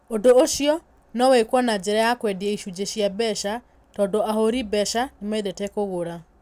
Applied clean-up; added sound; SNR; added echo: none; none; none; none.